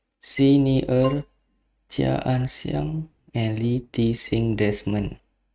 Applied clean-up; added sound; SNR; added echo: neural mask model RNNoise.